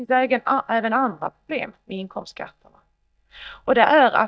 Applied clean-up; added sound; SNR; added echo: neural mask model DeepFilterNet 3.